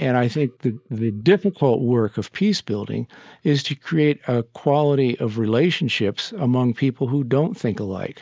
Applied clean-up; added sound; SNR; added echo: neural mask model DeepFilterNet 3.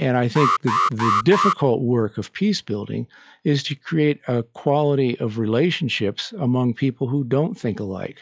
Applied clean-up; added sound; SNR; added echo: classical method log-MMSE.